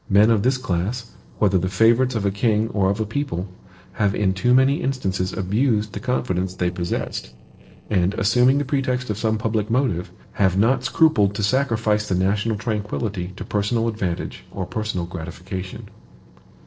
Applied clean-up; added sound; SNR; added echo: neural separator model SepFormer DNS4.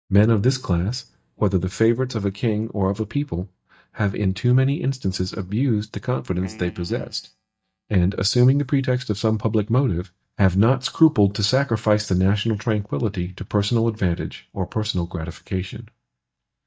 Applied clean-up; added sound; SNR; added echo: neural mask model DeepFilterNet 3.